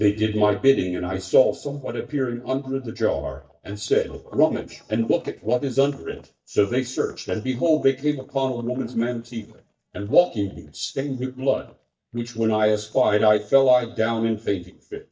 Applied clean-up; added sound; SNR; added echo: neural mask model DeepFilterNet 3.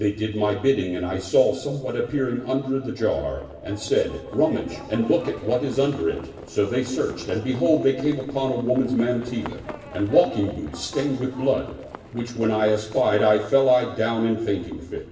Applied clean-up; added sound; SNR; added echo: none; Livestock, farm animals, working animals; 19 dB; reverberation time 1.0 s.